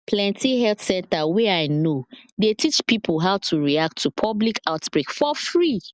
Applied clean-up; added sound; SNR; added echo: none; none; none; none.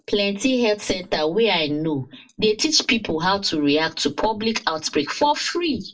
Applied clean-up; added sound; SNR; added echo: none; none; none; reverberation time 0.2 s.